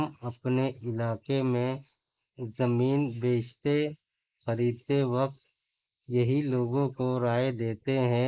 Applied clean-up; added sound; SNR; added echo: neural mask model Resemble Enhance denoiser.